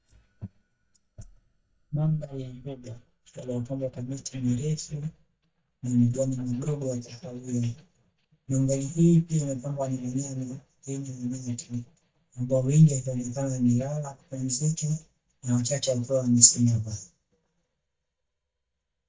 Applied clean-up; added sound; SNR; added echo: neural mask model DeepFilterNet 3.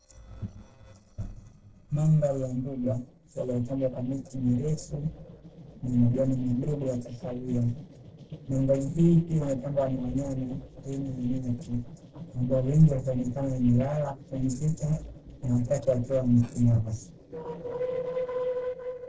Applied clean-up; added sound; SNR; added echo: neural separator model SepFormer DNS4.